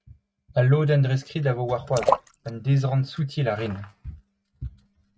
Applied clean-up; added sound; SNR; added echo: neural mask model RNNoise.